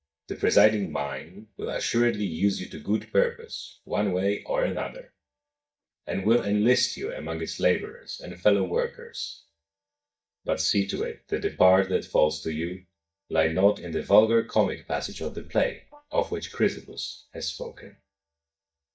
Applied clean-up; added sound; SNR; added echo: neural mask model DeepFilterNet 3.